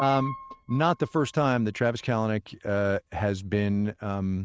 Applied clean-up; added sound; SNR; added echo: neural mask model RNNoise.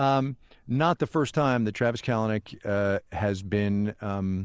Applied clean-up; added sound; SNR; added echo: neural mask model Resemble Enhance denoiser.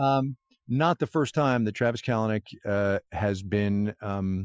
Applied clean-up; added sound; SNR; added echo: classical method Wiener filter.